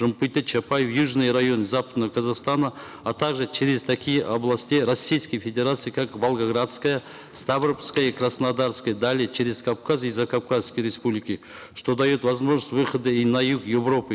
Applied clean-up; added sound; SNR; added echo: none; none; none; none.